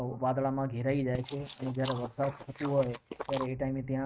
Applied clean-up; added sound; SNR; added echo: neural mask model RNNoise.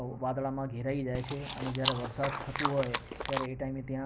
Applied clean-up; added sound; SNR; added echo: none; Chewing, mastication; -2 dB; none.